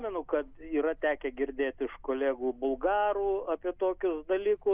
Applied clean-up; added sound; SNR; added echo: none; none; none; none.